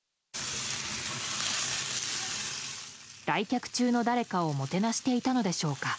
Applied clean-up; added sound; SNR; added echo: none; none; none; none.